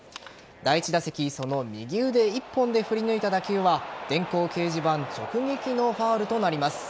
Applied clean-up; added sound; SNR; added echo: none; none; none; none.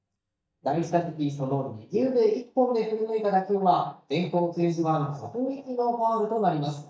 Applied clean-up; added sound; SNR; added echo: neural mask model DeepFilterNet 3.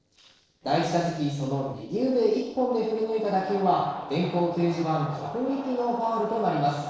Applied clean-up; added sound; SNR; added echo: neural separator model SepFormer DNS4.